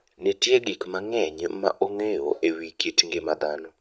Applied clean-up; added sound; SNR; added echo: none; none; none; none.